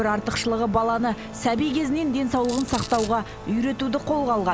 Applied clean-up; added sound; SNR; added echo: none; Domestic sounds, home sounds + Organ; 14 dB; none.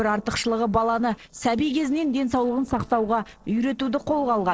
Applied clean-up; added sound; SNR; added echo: neural separator model SepFormer DNS4.